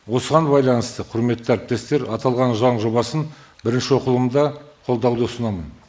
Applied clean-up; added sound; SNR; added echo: neural mask model Resemble Enhance denoiser.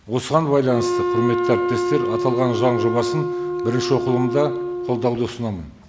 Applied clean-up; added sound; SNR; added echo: none; Wind instrument, woodwind instrument; 2 dB; none.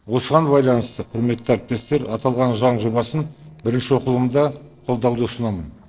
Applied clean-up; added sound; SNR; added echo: neural separator model SepFormer DNS4.